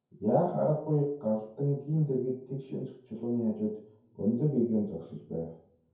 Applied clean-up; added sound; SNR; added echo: none; none; none; reverberation time 0.6 s.